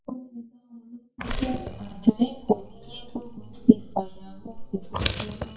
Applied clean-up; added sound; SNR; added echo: neural mask model DeepFilterNet 3.